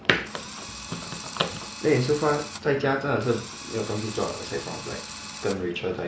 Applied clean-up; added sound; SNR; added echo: none; Drill; 12 dB; none.